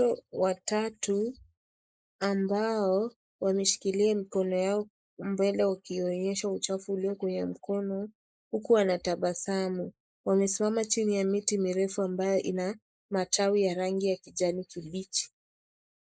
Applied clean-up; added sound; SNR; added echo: neural mask model Resemble Enhance denoiser.